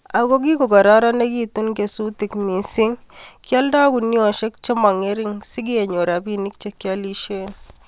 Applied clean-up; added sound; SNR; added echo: none; none; none; none.